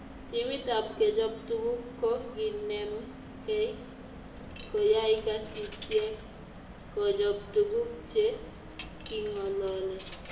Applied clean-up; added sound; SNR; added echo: none; Coin (dropping); 13 dB; reverberation time 0.8 s.